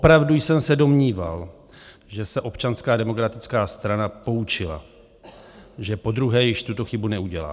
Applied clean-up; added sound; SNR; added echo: none; none; none; none.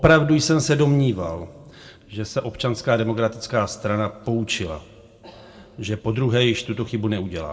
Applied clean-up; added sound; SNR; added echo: none; none; none; reverberation time 0.9 s.